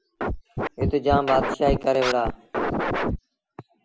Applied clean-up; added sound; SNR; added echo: none; Scratching (performance technique); 1 dB; none.